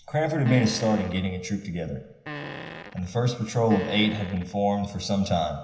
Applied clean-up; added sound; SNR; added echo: none; Fart; 14 dB; reverberation time 0.9 s.